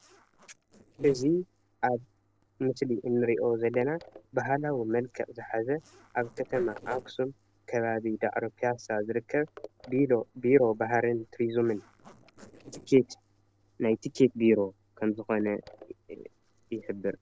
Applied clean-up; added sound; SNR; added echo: neural separator model SepFormer DNS4.